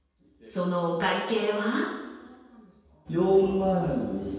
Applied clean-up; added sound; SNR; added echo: none; none; none; reverberation time 1.2 s.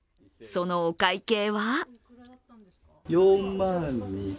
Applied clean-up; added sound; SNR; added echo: none; none; none; none.